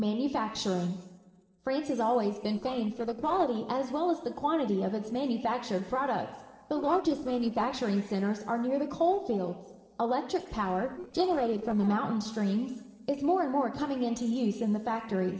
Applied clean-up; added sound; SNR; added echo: neural separator model SepFormer DNS4.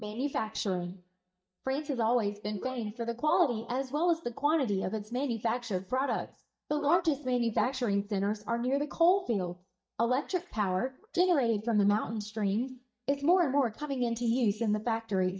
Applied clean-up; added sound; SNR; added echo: neural mask model DeepFilterNet 3.